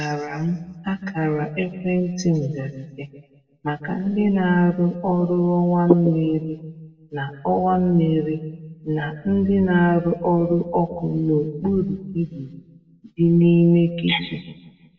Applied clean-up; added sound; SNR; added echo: none; none; none; reverberation time 1.1 s.